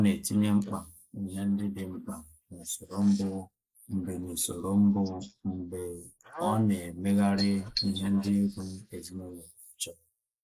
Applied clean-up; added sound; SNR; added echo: neural mask model Resemble Enhance denoiser.